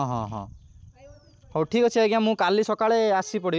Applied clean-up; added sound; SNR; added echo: none; none; none; none.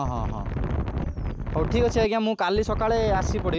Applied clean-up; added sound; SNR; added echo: none; Wind; 1 dB; none.